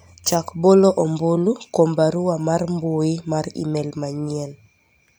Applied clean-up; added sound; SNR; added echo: none; none; none; none.